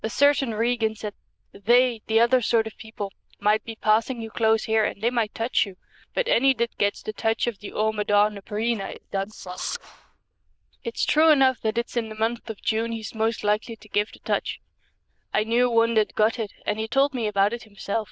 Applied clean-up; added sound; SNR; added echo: neural diffusion model UNIVERSE++.